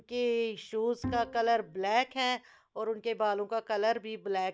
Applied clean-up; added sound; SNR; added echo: none; Bowed string instrument; 11 dB; none.